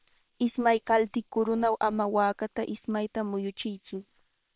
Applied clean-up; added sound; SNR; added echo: neural separator model SepFormer WHAM!.